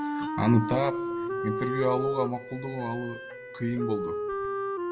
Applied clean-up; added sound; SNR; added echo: none; Wind instrument, woodwind instrument; 2 dB; reverberation time 1.3 s.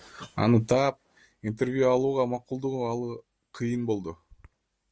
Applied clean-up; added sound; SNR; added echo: none; none; none; none.